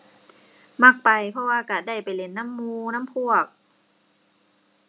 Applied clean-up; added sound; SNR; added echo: none; none; none; none.